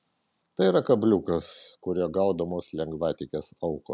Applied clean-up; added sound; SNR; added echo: none; none; none; none.